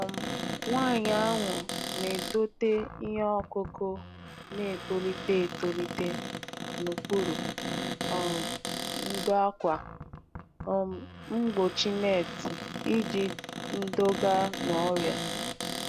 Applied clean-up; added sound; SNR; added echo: none; Cupboard open or close; 5 dB; none.